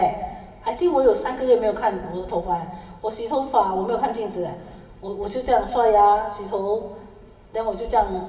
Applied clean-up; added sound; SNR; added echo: none; none; none; reverberation time 1.9 s.